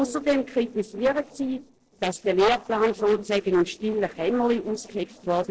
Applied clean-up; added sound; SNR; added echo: neural separator model SepFormer DNS4.